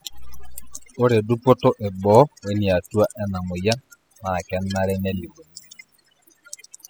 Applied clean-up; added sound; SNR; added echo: classical method spectral subtraction.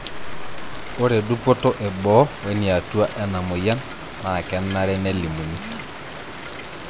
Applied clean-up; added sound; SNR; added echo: none; Rain; 11 dB; none.